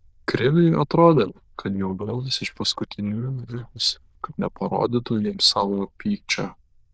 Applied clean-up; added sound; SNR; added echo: neural diffusion model UNIVERSE++.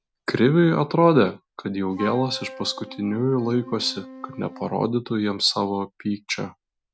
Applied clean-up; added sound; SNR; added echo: none; Wind instrument, woodwind instrument; 19 dB; none.